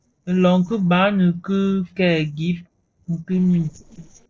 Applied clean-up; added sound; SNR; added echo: neural separator model SepFormer DNS4.